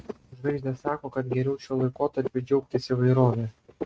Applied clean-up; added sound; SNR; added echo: neural mask model RNNoise.